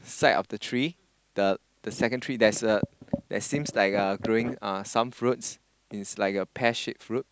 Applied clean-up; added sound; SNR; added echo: none; none; none; none.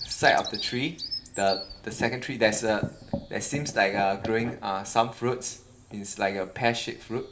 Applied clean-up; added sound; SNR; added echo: none; Bird vocalization, bird call, bird song; 14 dB; reverberation time 0.9 s.